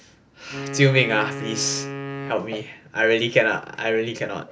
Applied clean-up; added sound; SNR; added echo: none; Wind instrument, woodwind instrument; 10 dB; none.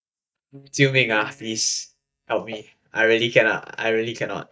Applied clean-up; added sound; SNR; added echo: neural mask model DeepFilterNet 3.